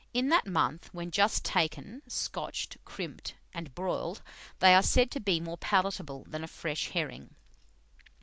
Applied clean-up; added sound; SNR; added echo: none; none; none; none.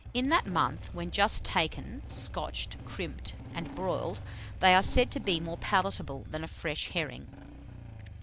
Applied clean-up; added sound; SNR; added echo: none; Engine starting / Motorcycle; 11 dB; none.